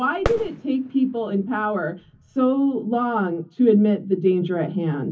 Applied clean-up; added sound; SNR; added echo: none; Fireworks; 12 dB; reverberation time 0.3 s.